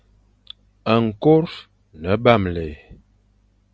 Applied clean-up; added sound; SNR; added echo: none; none; none; none.